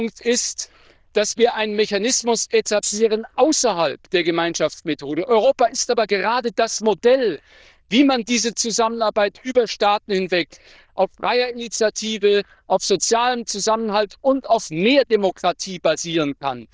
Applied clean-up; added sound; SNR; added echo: neural diffusion model UNIVERSE++.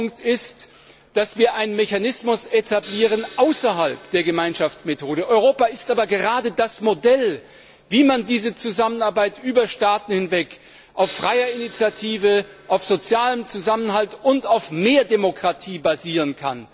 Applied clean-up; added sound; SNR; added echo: none; Gong; 18 dB; none.